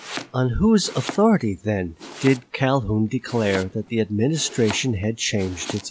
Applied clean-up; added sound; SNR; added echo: none; Domestic sounds, home sounds; 16 dB; none.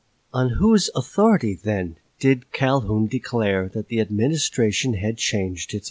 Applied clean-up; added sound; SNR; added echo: none; none; none; none.